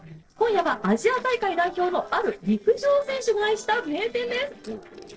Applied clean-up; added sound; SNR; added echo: neural separator model SepFormer DNS4.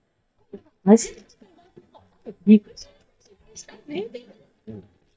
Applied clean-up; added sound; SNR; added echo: neural mask model DeepFilterNet 3.